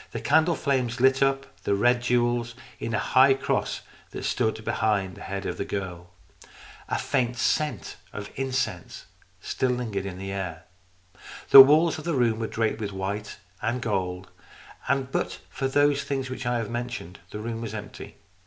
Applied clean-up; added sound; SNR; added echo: none; none; none; none.